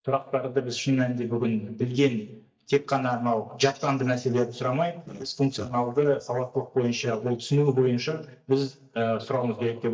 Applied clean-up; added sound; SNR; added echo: neural mask model DeepFilterNet 3.